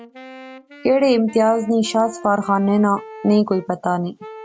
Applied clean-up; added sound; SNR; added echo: none; Wind instrument, woodwind instrument; 20 dB; none.